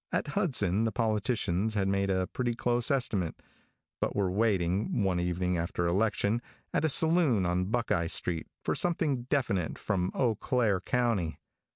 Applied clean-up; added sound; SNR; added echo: none; none; none; none.